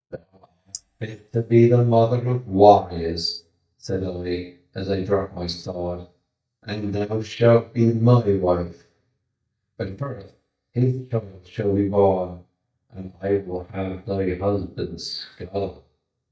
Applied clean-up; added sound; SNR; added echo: neural mask model DeepFilterNet 3.